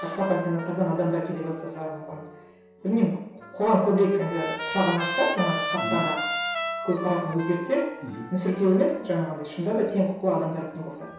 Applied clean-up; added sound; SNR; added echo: none; Trumpet; 8 dB; reverberation time 0.7 s.